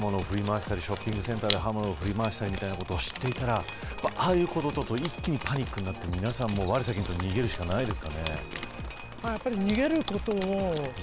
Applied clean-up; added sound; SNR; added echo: none; Drip; 10 dB; none.